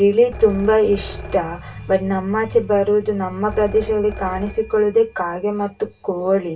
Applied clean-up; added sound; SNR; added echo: none; Telephone; 17 dB; reverberation time 0.1 s.